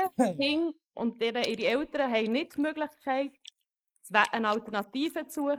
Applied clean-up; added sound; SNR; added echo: neural mask model Resemble Enhance denoiser.